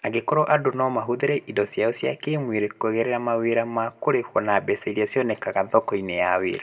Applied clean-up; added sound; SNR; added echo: none; none; none; reverberation time 0.7 s.